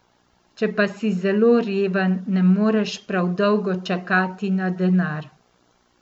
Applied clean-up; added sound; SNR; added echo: none; none; none; none.